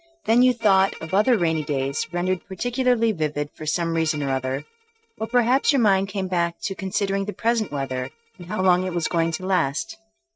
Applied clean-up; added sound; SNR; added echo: neural mask model RNNoise.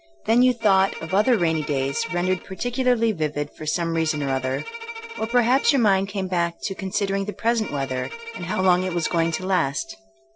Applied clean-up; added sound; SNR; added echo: none; Bowed string instrument; 13 dB; none.